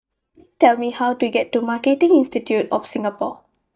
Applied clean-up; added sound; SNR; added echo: neural mask model DeepFilterNet 3.